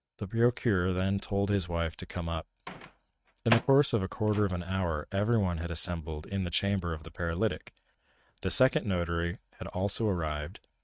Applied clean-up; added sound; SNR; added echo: neural mask model RNNoise.